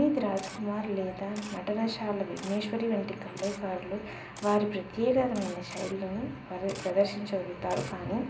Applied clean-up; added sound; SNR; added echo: none; Camera; 19 dB; reverberation time 0.5 s.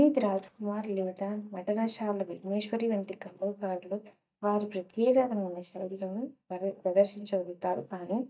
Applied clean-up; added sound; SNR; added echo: neural mask model DeepFilterNet 3.